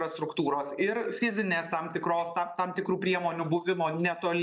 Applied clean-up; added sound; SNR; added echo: neural mask model Resemble Enhance denoiser.